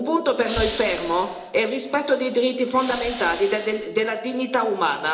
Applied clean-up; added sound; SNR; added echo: none; Hiss / Breathing; 13 dB; reverberation time 0.8 s.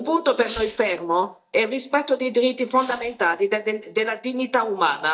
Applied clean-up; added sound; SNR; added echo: neural mask model DeepFilterNet 3.